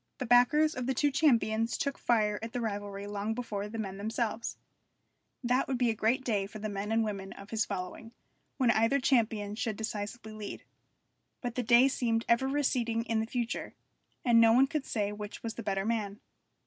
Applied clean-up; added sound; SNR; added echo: none; none; none; none.